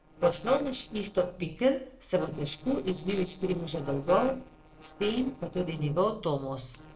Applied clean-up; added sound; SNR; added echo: neural separator model SepFormer DNS4.